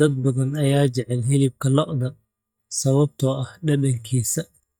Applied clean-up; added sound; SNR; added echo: neural mask model DeepFilterNet 3.